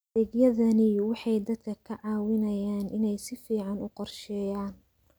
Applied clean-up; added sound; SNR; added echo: none; none; none; none.